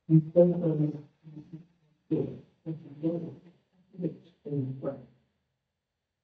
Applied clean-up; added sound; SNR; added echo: neural mask model DeepFilterNet 3.